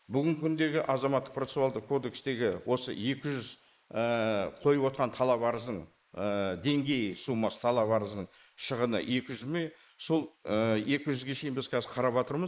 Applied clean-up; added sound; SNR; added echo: neural mask model Resemble Enhance denoiser.